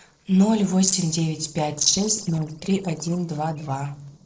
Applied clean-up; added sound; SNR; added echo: neural separator model SepFormer DNS4.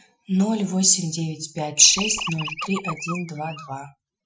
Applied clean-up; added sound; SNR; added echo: classical method Wiener filter.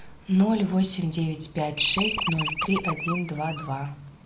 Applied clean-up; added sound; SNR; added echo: none; Animal; 7 dB; none.